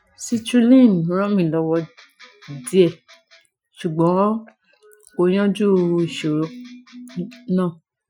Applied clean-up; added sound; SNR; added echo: classical method Wiener filter.